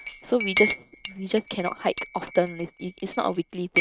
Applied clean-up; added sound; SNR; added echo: neural mask model RNNoise.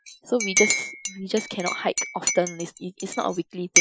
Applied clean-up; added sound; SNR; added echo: classical method Wiener filter.